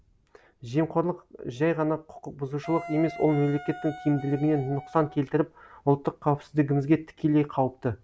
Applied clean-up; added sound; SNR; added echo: none; Wind instrument, woodwind instrument; 15 dB; none.